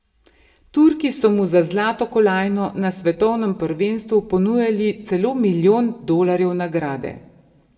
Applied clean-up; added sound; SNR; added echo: none; none; none; reverberation time 0.6 s.